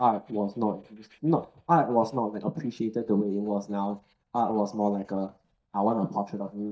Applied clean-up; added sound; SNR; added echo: neural mask model DeepFilterNet 3.